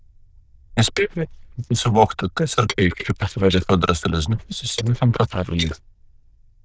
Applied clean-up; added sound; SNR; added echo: neural diffusion model UNIVERSE++.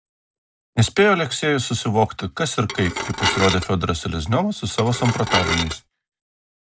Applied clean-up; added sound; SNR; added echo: none; Dishes, pots, and pans / Glass; 3 dB; none.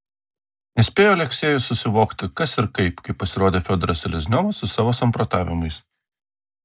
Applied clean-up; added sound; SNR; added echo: none; none; none; none.